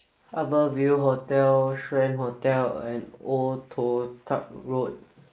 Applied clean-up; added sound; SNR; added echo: neural mask model Resemble Enhance denoiser.